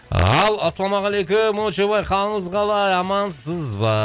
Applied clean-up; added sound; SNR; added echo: none; none; none; none.